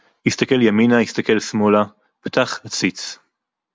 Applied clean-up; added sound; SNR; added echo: none; none; none; none.